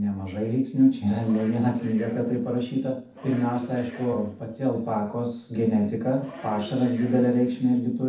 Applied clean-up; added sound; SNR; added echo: neural separator model SepFormer DNS4.